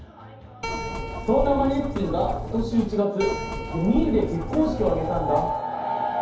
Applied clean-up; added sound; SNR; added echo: none; Keyboard (musical); 6 dB; reverberation time 0.8 s.